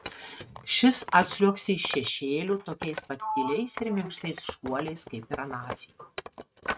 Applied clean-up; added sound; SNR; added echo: neural mask model RNNoise.